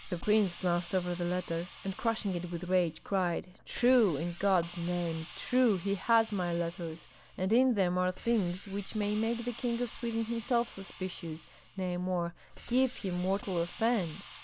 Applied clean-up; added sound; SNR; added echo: none; Hiss; 17 dB; none.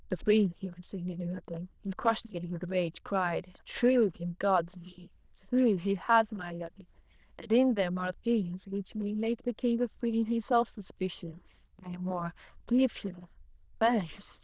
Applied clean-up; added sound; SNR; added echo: neural diffusion model UNIVERSE++.